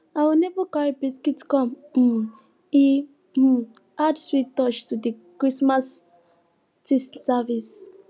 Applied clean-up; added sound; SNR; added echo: none; none; none; none.